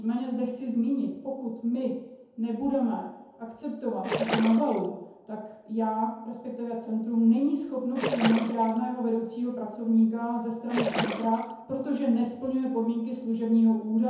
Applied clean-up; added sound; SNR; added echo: none; Splash, splatter; 4 dB; reverberation time 0.9 s.